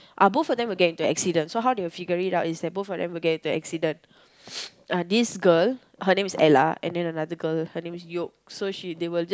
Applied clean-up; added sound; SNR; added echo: none; none; none; none.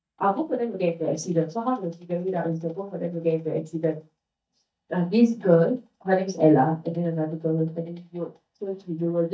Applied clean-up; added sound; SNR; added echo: neural mask model DeepFilterNet 3.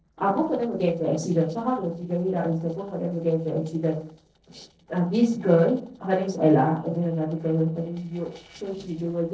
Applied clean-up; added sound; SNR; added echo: neural separator model SepFormer DNS4.